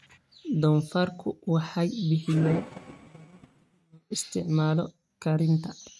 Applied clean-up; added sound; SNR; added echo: neural mask model RNNoise.